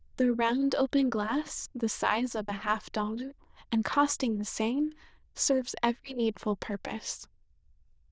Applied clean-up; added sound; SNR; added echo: neural diffusion model UNIVERSE++.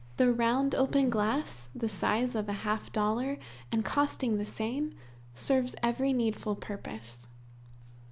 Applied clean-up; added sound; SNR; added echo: none; Whoosh, swoosh, swish; 17 dB; none.